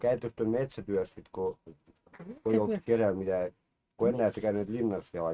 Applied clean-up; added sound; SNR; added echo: neural mask model RNNoise.